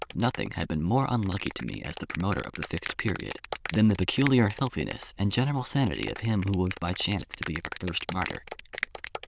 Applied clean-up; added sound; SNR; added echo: neural diffusion model UNIVERSE++.